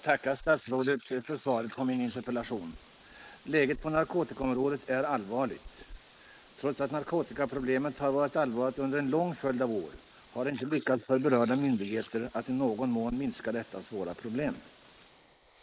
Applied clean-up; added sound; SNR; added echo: neural mask model Resemble Enhance denoiser.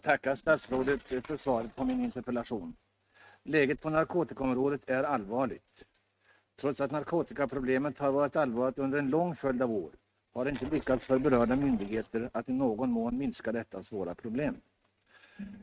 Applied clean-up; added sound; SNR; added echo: neural mask model RNNoise.